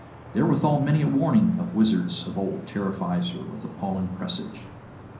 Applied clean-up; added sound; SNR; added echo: none; Traffic noise, roadway noise / Vehicle horn, car horn, honking; 18 dB; reverberation time 0.6 s.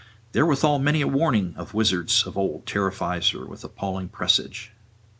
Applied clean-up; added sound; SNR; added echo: none; none; none; none.